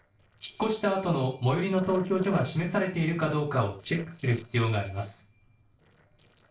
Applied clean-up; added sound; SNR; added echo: neural separator model SepFormer DNS4.